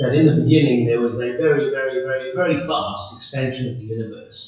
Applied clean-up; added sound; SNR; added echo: classical method WPE with log-MMSE.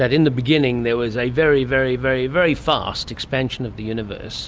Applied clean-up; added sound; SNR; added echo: none; none; none; none.